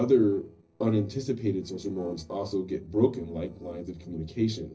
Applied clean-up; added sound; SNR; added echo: neural separator model SepFormer DNS4.